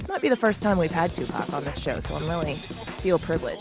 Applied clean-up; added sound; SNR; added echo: none; Drum kit; 10 dB; none.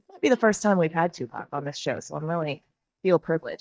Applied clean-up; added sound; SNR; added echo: neural mask model DeepFilterNet 3.